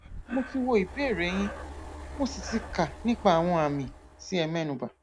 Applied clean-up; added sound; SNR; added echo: none; Breathing; 13 dB; none.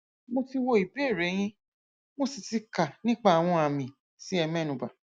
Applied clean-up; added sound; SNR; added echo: none; none; none; none.